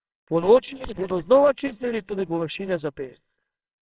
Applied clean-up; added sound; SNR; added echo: neural separator model SepFormer WHAMR!.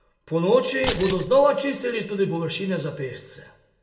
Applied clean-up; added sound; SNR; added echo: none; Keys jangling; 7 dB; reverberation time 0.2 s.